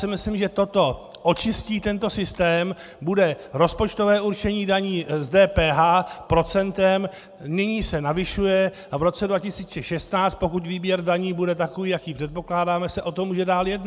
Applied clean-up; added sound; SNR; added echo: none; none; none; none.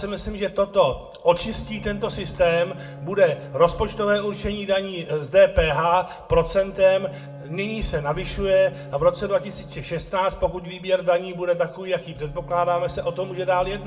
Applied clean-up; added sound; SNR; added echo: none; Bowed string instrument; 19 dB; reverberation time 0.5 s.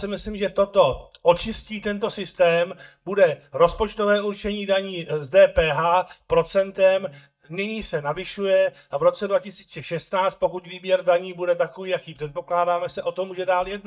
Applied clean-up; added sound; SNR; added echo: neural mask model DeepFilterNet 3.